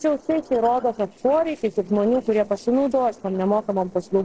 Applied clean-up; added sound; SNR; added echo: neural separator model SepFormer DNS4.